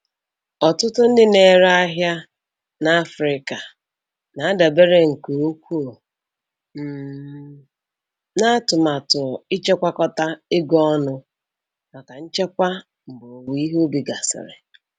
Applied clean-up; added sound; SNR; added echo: none; none; none; none.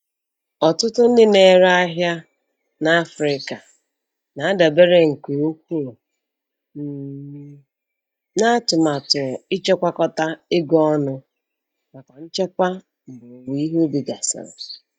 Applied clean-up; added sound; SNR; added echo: neural mask model DeepFilterNet 3.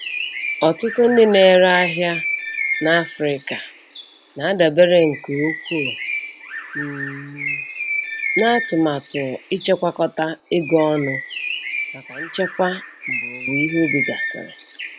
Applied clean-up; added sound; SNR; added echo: none; Bird; 8 dB; none.